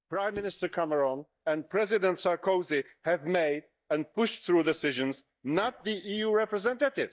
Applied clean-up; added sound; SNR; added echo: neural mask model DeepFilterNet 3.